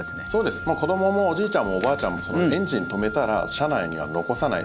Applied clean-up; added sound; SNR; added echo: none; Wind instrument, woodwind instrument; 10 dB; none.